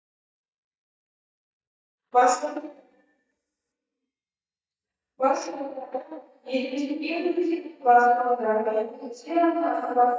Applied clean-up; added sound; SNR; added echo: neural mask model DeepFilterNet 3.